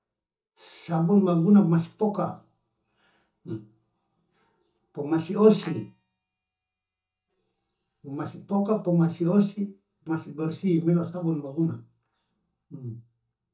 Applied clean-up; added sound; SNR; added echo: neural mask model DeepFilterNet 3.